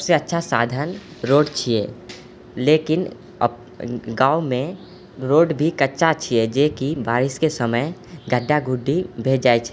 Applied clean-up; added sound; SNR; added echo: none; none; none; none.